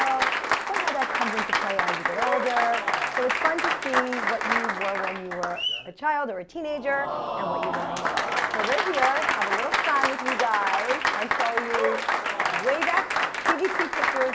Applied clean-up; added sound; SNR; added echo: none; Applause; -3 dB; none.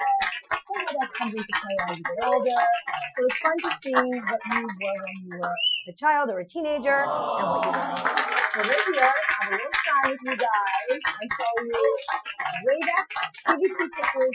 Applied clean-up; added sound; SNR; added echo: classical method Wiener filter.